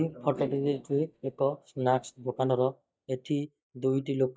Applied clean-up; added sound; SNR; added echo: neural mask model DeepFilterNet 3.